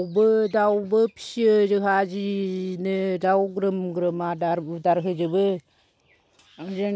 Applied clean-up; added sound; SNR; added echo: none; none; none; none.